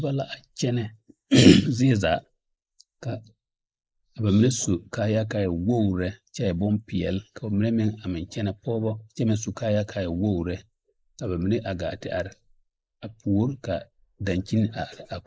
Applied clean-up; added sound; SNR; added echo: neural mask model Resemble Enhance denoiser.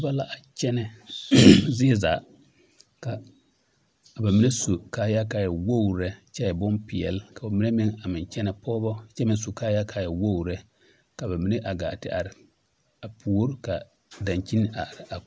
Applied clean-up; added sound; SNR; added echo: none; none; none; none.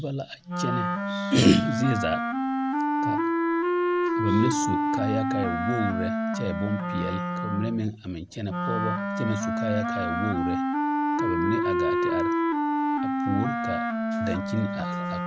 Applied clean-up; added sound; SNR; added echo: none; Wind instrument, woodwind instrument; -3 dB; none.